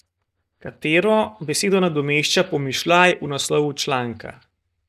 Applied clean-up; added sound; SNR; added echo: neural mask model DeepFilterNet 3.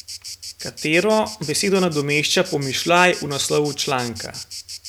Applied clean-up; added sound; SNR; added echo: none; Insect; 14 dB; none.